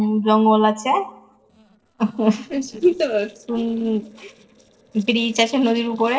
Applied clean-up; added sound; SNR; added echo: neural separator model SepFormer DNS4.